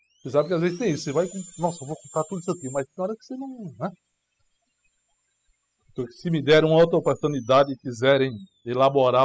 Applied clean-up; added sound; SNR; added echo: classical method spectral subtraction.